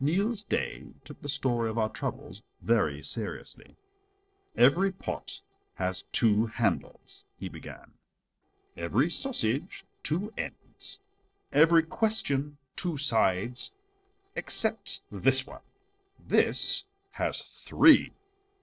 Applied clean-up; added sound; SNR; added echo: neural separator model SepFormer DNS4.